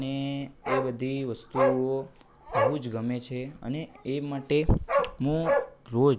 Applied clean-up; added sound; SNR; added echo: none; Bark; 3 dB; none.